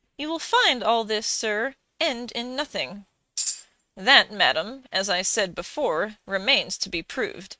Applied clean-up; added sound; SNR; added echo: neural mask model RNNoise.